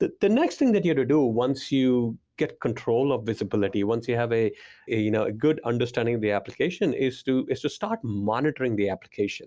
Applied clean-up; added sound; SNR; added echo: none; none; none; none.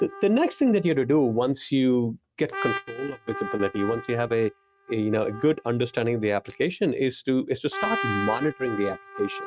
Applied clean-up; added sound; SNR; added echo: neural mask model RNNoise.